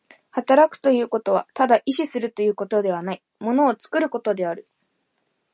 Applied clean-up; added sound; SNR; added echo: none; none; none; none.